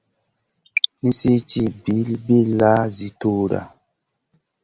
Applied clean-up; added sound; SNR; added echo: none; none; none; none.